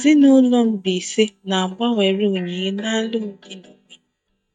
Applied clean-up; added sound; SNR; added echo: neural mask model DeepFilterNet 3.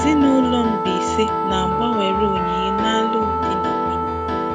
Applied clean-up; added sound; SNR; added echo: none; Wind instrument, woodwind instrument + Piano; -1 dB; none.